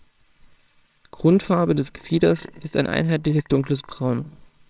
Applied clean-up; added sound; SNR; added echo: neural separator model SepFormer WHAMR!.